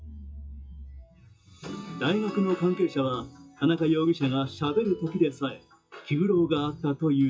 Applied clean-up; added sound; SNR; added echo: classical method WPE with log-MMSE.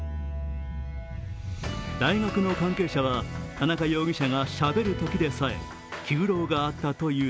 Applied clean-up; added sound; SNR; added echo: none; none; none; none.